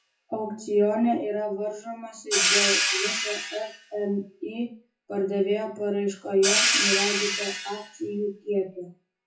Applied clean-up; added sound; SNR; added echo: classical method WPE with log-MMSE.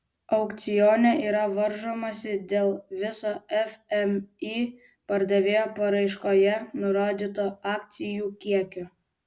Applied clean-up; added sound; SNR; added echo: none; none; none; none.